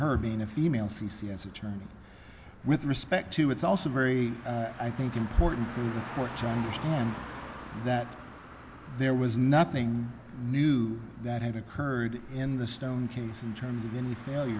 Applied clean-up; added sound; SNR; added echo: none; Car; 15 dB; none.